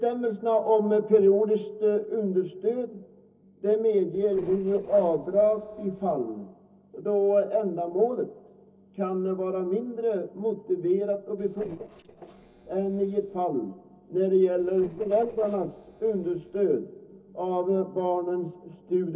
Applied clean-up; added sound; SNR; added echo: neural separator model SepFormer DNS4.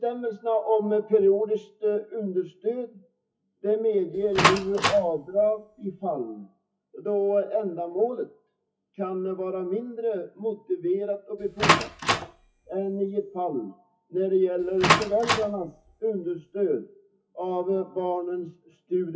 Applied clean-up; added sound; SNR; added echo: classical method WPE with log-MMSE.